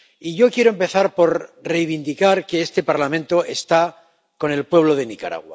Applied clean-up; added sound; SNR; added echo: none; none; none; none.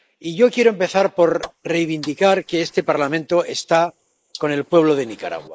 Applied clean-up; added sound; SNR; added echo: neural mask model Resemble Enhance denoiser.